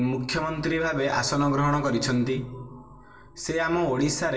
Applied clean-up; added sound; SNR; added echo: none; none; none; reverberation time 0.2 s.